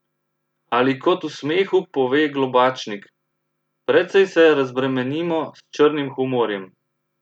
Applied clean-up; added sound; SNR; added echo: none; none; none; none.